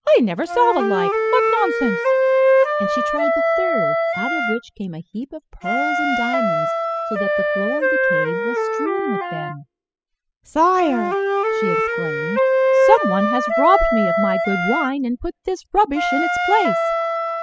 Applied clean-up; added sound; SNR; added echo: classical method spectral subtraction.